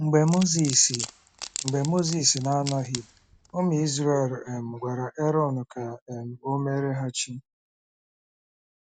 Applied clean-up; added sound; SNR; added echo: none; Wood; 12 dB; none.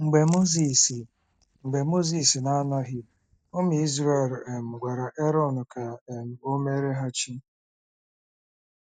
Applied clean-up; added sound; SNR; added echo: neural mask model DeepFilterNet 3.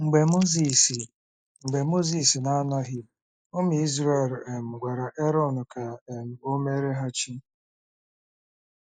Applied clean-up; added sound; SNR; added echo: neural mask model Resemble Enhance denoiser.